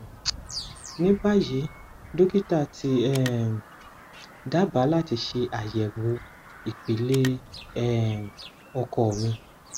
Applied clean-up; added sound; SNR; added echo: none; Bird vocalization, bird call, bird song + Telephone; 16 dB; none.